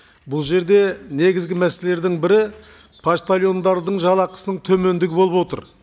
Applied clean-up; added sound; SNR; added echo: none; none; none; none.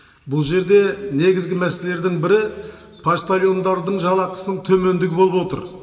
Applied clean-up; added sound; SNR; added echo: none; none; none; reverberation time 3.0 s.